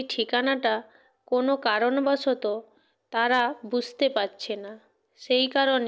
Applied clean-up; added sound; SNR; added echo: none; none; none; none.